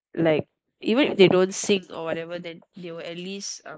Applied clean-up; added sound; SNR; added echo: neural mask model Resemble Enhance denoiser.